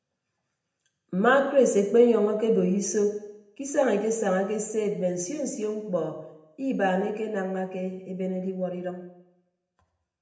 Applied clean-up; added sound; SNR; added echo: none; none; none; reverberation time 0.8 s.